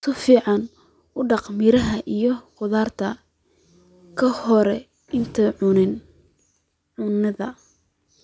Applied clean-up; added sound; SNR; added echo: none; none; none; none.